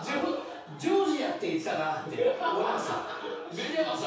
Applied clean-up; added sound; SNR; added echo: none; none; none; reverberation time 0.6 s.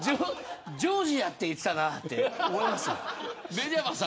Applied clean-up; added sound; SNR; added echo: none; none; none; none.